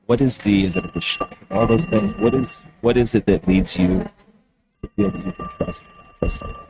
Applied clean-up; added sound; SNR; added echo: neural mask model RNNoise.